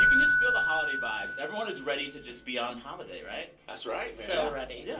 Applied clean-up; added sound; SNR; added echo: none; Keyboard (musical); -5 dB; reverberation time 0.3 s.